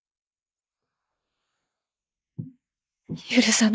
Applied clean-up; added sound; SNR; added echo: neural mask model Resemble Enhance denoiser.